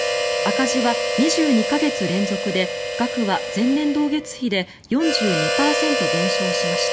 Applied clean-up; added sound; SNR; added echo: none; Harmonica; 1 dB; none.